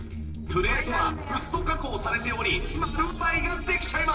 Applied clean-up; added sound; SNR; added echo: neural separator model SepFormer DNS4.